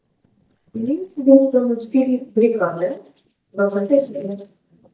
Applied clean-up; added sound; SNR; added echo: neural mask model DeepFilterNet 3.